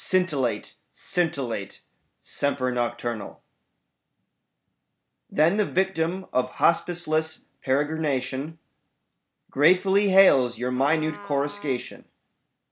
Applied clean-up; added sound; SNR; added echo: none; Trumpet; 18 dB; none.